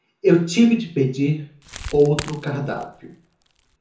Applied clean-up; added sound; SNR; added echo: none; Crackle; 16 dB; reverberation time 0.6 s.